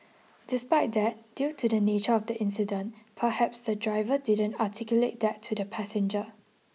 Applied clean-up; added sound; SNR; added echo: none; none; none; none.